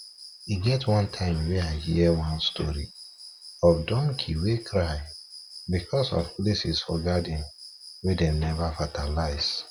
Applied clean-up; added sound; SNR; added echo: none; Cricket; 19 dB; none.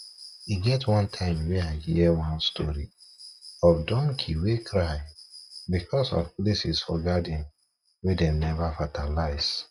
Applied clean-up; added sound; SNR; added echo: neural mask model RNNoise.